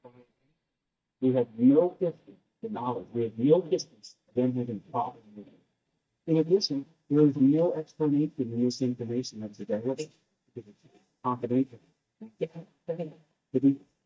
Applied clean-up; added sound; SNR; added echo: neural mask model DeepFilterNet 3.